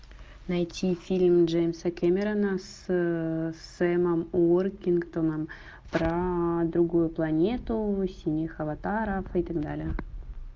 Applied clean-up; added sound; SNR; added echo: none; none; none; none.